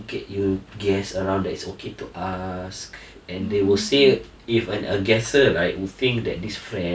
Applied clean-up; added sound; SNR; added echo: none; none; none; none.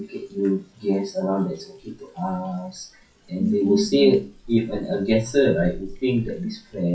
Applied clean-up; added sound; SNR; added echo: classical method WPE with log-MMSE.